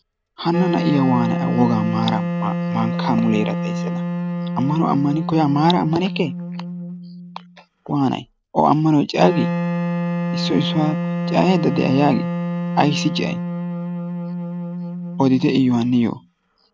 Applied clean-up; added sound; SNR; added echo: none; Wind instrument, woodwind instrument; 4 dB; none.